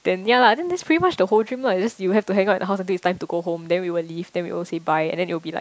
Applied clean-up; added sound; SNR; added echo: none; none; none; none.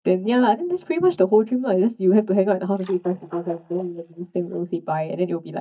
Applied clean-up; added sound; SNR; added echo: neural mask model DeepFilterNet 3.